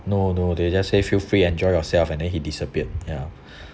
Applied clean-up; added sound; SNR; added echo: none; none; none; none.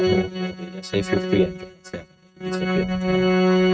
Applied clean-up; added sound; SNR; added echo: neural mask model RNNoise.